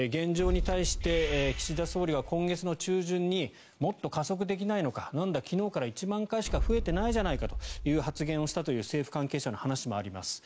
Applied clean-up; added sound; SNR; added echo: none; Boom; 4 dB; none.